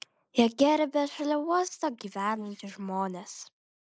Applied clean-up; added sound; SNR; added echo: neural mask model Resemble Enhance denoiser.